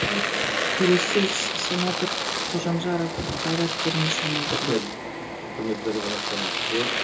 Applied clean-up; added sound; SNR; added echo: none; Domestic sounds, home sounds; 0 dB; reverberation time 0.2 s.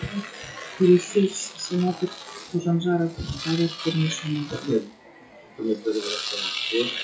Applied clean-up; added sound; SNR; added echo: classical method WPE with log-MMSE.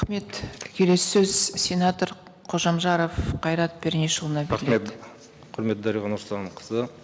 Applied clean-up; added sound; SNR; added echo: none; none; none; none.